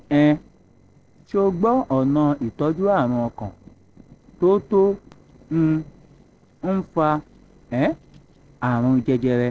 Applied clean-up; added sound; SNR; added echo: neural separator model SepFormer DNS4.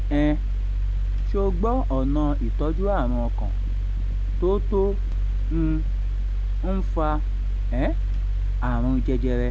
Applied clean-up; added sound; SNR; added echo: none; Mechanical fan; -5 dB; none.